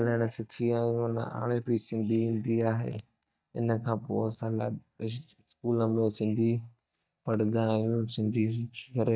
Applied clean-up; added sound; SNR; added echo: neural mask model DeepFilterNet 3.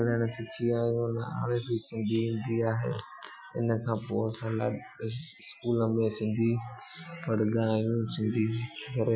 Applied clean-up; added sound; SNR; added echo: classical method Wiener filter.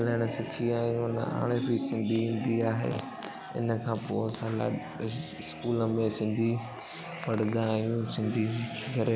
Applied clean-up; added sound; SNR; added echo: none; Bowed string instrument + Cricket; 19 dB; none.